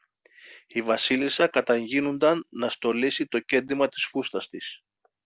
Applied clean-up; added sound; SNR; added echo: none; none; none; none.